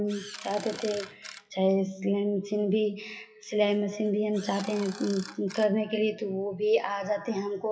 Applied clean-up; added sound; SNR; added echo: classical method WPE with log-MMSE.